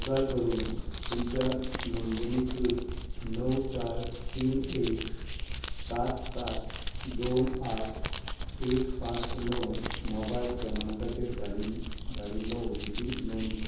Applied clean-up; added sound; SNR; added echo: none; Crumpling, crinkling; 1 dB; reverberation time 0.8 s.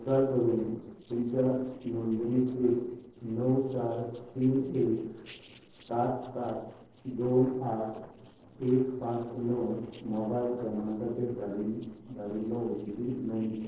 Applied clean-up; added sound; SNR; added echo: neural separator model SepFormer DNS4.